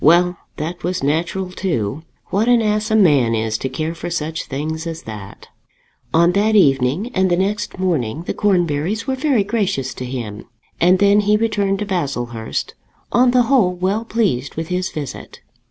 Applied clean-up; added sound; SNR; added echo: none; none; none; none.